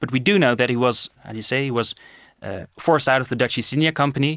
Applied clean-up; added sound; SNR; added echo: neural mask model Resemble Enhance denoiser.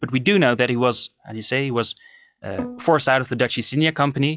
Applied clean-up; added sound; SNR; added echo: classical method log-MMSE.